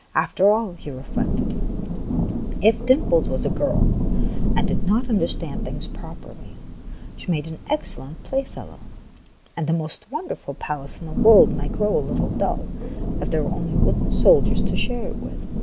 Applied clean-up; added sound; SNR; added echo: none; Thunder / Rain; -1 dB; none.